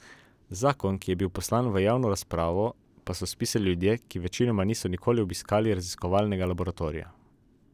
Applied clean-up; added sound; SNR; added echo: none; none; none; none.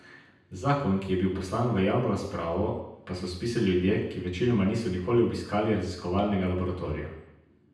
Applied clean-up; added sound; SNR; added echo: none; none; none; reverberation time 0.9 s.